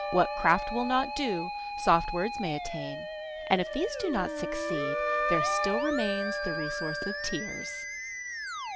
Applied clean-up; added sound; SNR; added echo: none; Musical instrument + Wind instrument, woodwind instrument; 2 dB; none.